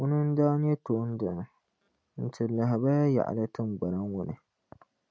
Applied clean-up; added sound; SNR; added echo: none; none; none; none.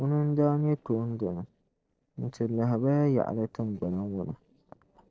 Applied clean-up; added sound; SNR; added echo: neural separator model SepFormer DNS4.